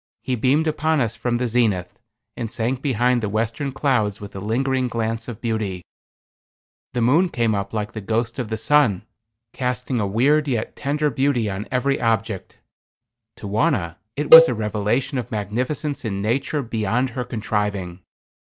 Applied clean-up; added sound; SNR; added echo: none; Cowbell; -3 dB; none.